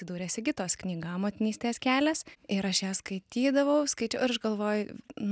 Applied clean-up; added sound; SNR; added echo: none; none; none; none.